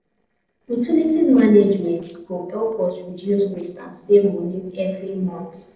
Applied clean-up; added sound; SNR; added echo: neural separator model SepFormer DNS4.